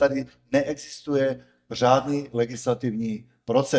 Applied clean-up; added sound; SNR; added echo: neural mask model DeepFilterNet 3.